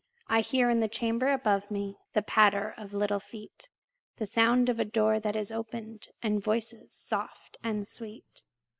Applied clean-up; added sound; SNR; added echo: neural mask model Resemble Enhance denoiser.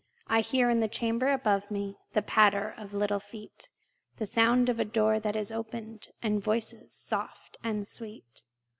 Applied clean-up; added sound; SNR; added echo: none; none; none; none.